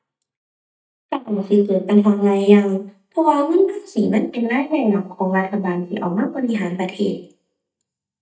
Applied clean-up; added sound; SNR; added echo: neural mask model DeepFilterNet 3.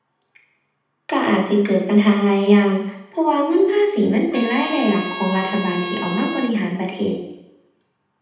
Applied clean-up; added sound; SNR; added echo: none; Trumpet; 10 dB; reverberation time 0.8 s.